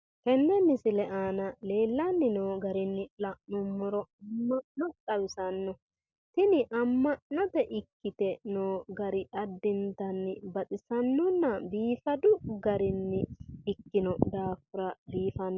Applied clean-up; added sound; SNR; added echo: none; none; none; none.